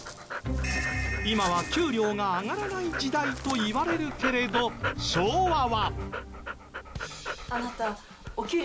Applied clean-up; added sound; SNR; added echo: none; Dog; 9 dB; none.